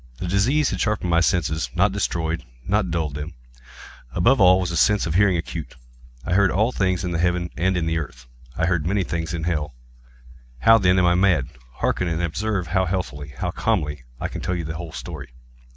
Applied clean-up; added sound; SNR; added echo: none; none; none; none.